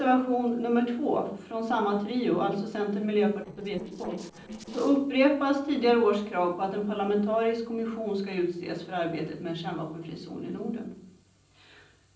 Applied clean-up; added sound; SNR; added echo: neural separator model SepFormer DNS4.